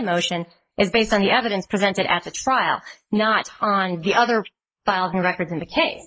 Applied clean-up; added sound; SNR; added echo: neural mask model Resemble Enhance denoiser.